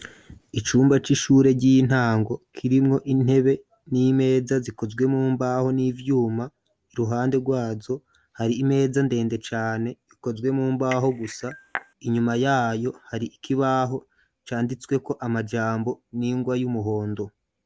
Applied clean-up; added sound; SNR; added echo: none; Cutlery, silverware / Dishes, pots, and pans / Chink, clink; 14 dB; none.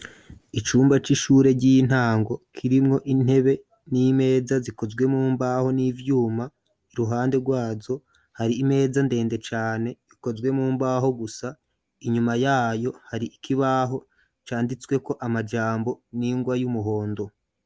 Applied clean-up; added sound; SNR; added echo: none; none; none; none.